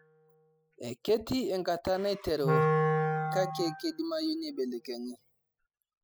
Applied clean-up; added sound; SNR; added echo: classical method spectral subtraction.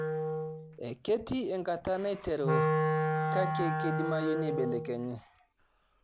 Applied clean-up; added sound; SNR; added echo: none; Wind instrument, woodwind instrument; -1 dB; none.